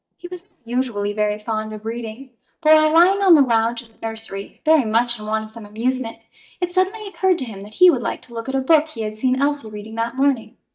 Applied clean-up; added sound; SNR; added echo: neural mask model DeepFilterNet 3.